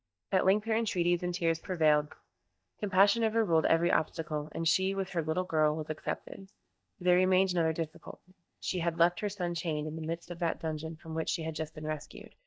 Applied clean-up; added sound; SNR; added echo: neural mask model DeepFilterNet 3.